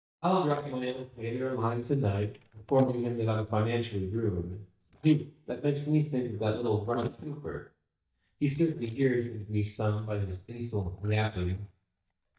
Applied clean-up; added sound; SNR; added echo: neural mask model DeepFilterNet 3.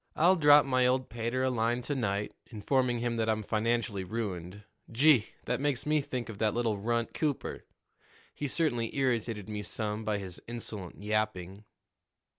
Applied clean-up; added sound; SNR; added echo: none; none; none; none.